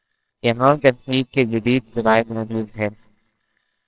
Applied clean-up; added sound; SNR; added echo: neural separator model SepFormer WHAMR!.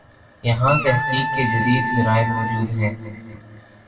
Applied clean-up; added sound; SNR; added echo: none; Wind instrument, woodwind instrument; 3 dB; reverberation time 1.9 s.